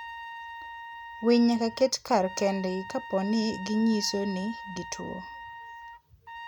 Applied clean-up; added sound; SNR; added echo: none; Trumpet; 13 dB; none.